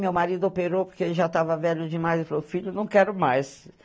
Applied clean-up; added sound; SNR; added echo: none; none; none; none.